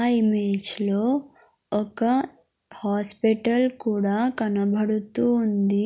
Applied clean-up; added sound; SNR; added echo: none; none; none; none.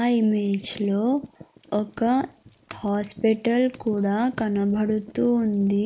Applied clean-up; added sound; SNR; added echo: neural mask model Resemble Enhance denoiser.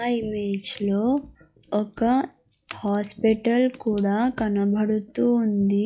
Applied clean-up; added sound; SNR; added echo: classical method log-MMSE.